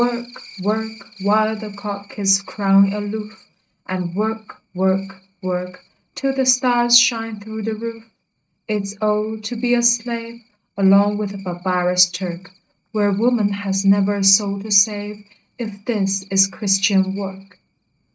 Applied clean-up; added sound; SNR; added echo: neural mask model RNNoise.